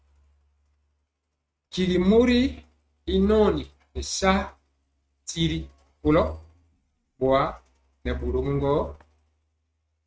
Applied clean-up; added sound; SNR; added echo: neural mask model RNNoise.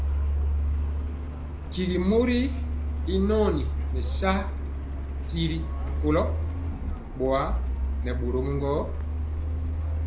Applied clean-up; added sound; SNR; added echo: none; Truck; -2 dB; none.